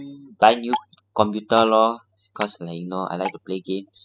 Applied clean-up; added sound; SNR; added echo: classical method spectral subtraction.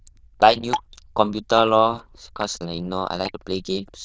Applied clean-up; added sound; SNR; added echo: neural diffusion model UNIVERSE++.